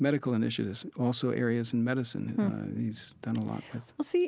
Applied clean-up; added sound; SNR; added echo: none; none; none; none.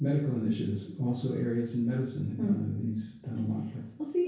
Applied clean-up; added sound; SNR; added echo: none; none; none; reverberation time 0.6 s.